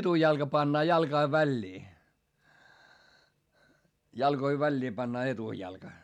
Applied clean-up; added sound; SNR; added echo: none; none; none; none.